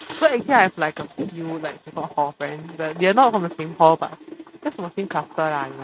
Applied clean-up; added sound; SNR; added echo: neural mask model RNNoise.